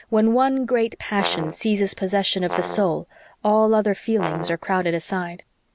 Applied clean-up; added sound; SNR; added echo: none; Brass instrument; 10 dB; none.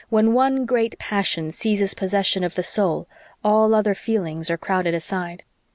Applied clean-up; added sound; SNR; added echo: none; none; none; none.